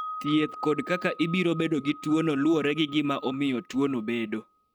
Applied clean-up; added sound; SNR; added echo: neural mask model RNNoise.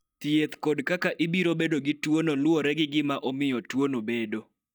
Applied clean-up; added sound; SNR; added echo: neural mask model DeepFilterNet 3.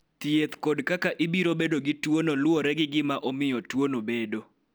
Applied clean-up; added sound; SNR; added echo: none; none; none; none.